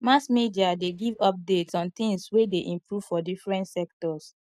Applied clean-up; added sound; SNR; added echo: neural mask model DeepFilterNet 3.